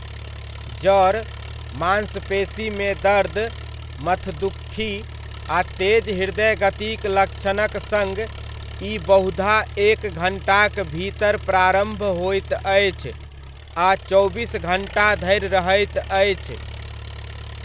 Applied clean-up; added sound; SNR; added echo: none; Engine; 12 dB; none.